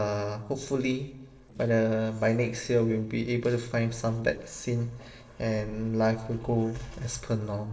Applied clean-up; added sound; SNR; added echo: neural separator model SepFormer DNS4.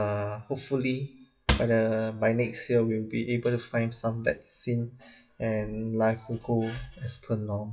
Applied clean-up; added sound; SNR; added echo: classical method WPE with log-MMSE.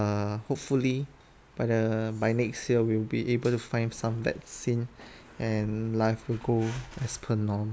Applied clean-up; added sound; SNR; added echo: none; none; none; none.